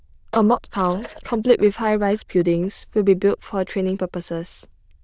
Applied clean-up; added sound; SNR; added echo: neural diffusion model UNIVERSE++.